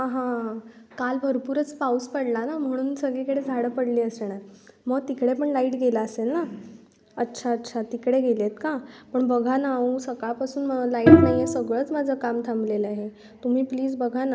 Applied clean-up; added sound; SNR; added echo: none; Bowed string instrument; -4 dB; none.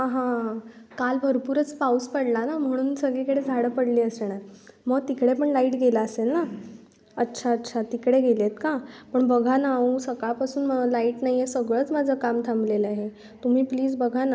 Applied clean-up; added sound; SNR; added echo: none; none; none; none.